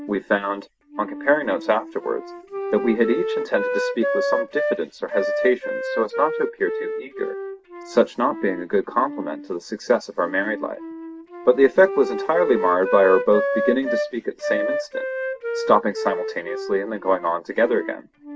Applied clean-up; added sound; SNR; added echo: none; Wind instrument, woodwind instrument; 5 dB; none.